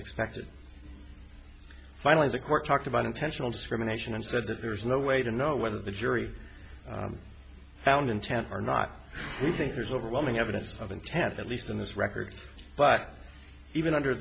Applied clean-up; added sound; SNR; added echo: none; none; none; none.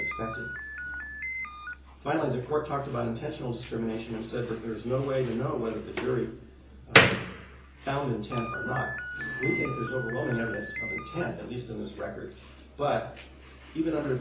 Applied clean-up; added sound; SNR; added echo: none; Slam; 2 dB; reverberation time 0.7 s.